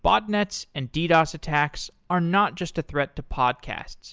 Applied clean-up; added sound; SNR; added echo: none; none; none; none.